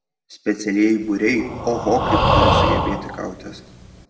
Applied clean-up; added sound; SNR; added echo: none; Breathing; -2 dB; reverberation time 1.2 s.